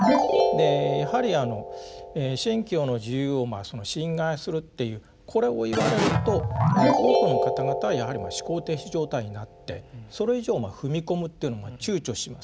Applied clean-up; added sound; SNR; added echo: none; Keyboard (musical); 0 dB; none.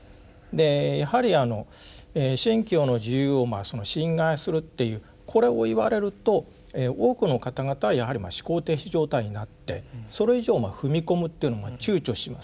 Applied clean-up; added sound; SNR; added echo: none; none; none; none.